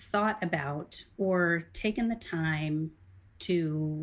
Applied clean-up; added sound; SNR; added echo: none; none; none; none.